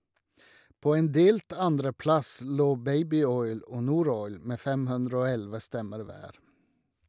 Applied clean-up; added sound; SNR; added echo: none; none; none; none.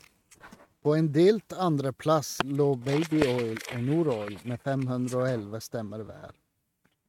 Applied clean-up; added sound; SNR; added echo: neural mask model RNNoise.